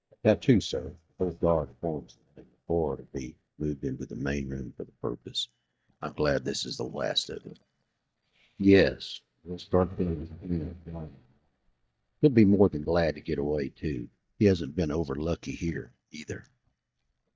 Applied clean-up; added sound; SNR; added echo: neural mask model DeepFilterNet 3.